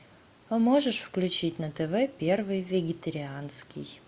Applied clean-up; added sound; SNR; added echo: none; none; none; none.